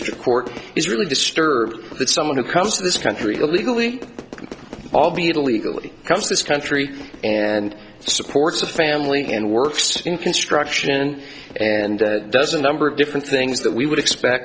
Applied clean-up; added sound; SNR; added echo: none; Fire / Fireworks; 19 dB; none.